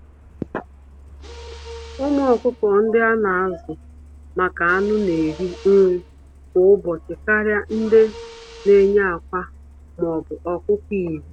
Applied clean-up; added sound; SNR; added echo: none; Truck + Mechanisms; 20 dB; none.